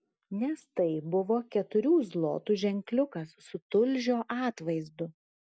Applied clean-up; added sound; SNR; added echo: none; none; none; none.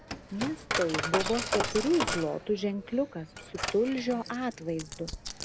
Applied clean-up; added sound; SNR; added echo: none; Coin (dropping); 4 dB; none.